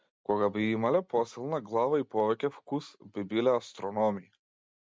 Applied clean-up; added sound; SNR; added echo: none; none; none; none.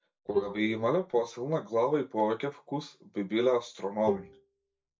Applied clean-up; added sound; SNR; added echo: neural mask model DeepFilterNet 3.